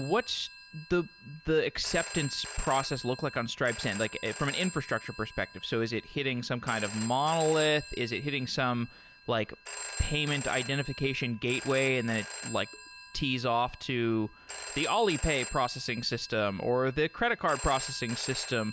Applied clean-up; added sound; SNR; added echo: none; Telephone; 12 dB; none.